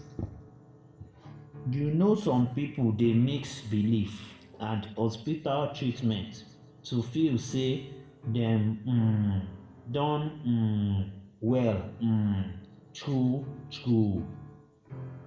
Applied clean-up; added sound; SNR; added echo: none; Piano; 18 dB; reverberation time 0.6 s.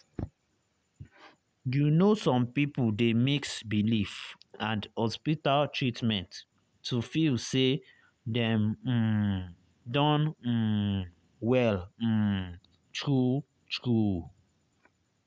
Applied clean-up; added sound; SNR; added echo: none; none; none; none.